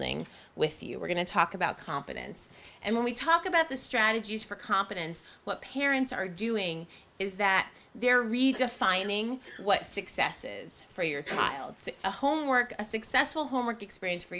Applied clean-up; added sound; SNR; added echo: none; none; none; none.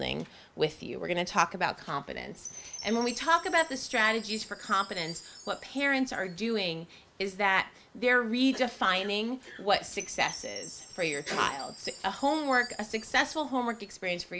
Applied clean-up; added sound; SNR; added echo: none; Chime; 18 dB; none.